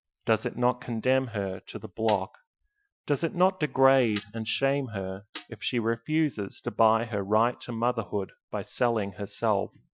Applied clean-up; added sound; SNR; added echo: classical method Wiener filter.